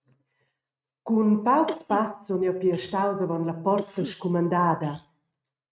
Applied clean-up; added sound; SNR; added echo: neural mask model RNNoise.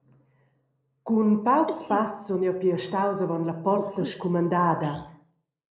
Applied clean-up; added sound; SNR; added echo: neural mask model Resemble Enhance denoiser.